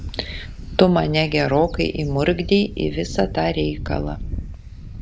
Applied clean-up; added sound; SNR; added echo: none; Wind / Bird; 10 dB; none.